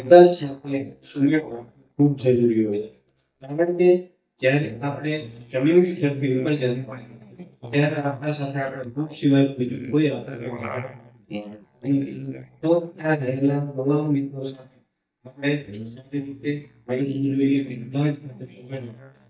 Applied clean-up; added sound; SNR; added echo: neural mask model DeepFilterNet 3.